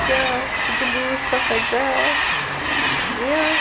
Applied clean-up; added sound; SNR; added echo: none; Train; -4 dB; none.